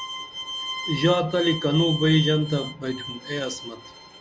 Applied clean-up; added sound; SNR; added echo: none; Bowed string instrument; 8 dB; none.